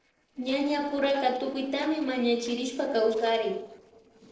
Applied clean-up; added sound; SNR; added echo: neural separator model SepFormer DNS4.